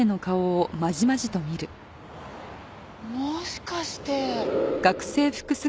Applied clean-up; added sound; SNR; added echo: none; none; none; none.